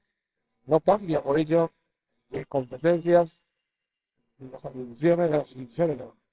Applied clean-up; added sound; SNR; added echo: neural separator model SepFormer WHAMR!.